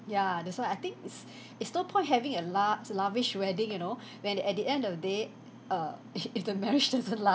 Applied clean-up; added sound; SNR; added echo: none; none; none; none.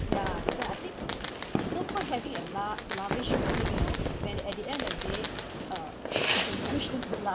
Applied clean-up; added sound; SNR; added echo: none; Fireworks; -5 dB; none.